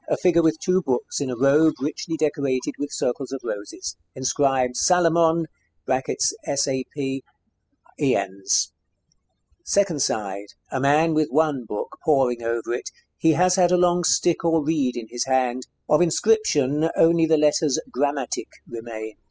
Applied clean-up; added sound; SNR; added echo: classical method spectral subtraction.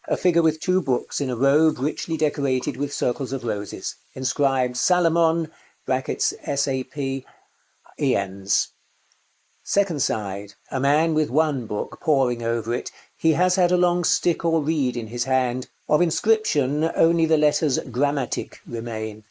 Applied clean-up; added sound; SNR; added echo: neural mask model Resemble Enhance denoiser.